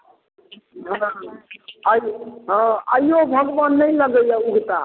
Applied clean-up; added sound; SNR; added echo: none; none; none; none.